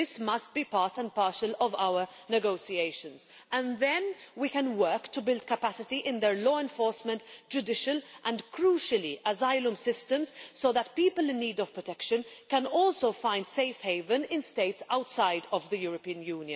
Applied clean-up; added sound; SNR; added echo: none; none; none; none.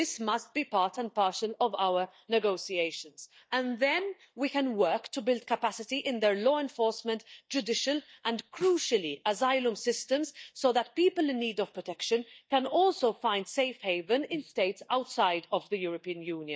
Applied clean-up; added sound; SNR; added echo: neural mask model DeepFilterNet 3.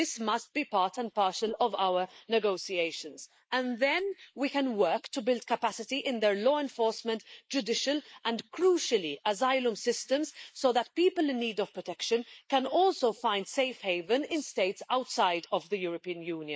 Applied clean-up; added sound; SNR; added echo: neural mask model Resemble Enhance denoiser.